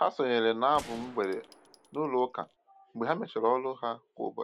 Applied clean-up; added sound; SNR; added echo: none; Gunshot, gunfire; 20 dB; none.